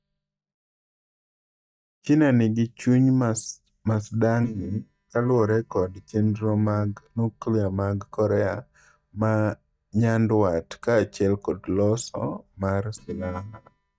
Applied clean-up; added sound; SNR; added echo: neural mask model DeepFilterNet 3.